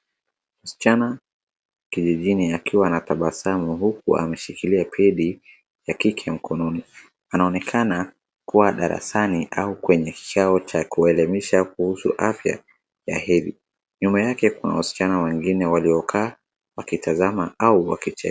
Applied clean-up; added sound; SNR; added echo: none; none; none; none.